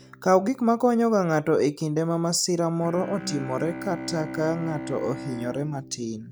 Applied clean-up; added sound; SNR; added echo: none; Bowed string instrument; 13 dB; none.